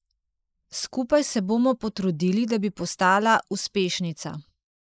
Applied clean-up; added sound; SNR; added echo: neural mask model Resemble Enhance denoiser.